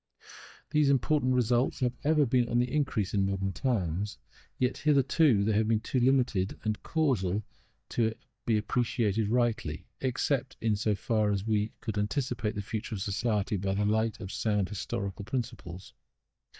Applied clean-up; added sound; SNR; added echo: neural mask model DeepFilterNet 3.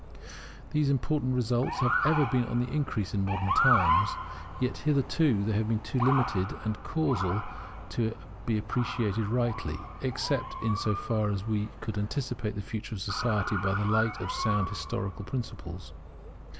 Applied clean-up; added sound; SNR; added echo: none; Motor vehicle (road) / Siren; 6 dB; none.